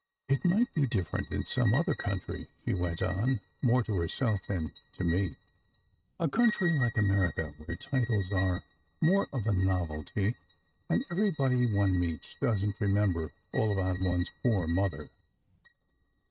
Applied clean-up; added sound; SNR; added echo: neural mask model RNNoise.